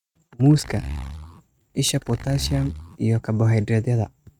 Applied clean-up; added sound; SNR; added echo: neural mask model RNNoise.